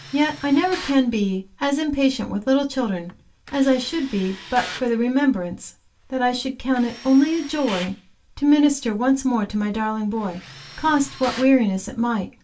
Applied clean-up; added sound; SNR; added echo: none; Tools; 19 dB; reverberation time 0.2 s.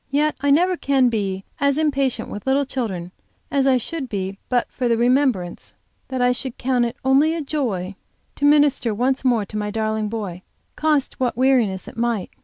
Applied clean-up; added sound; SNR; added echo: none; none; none; none.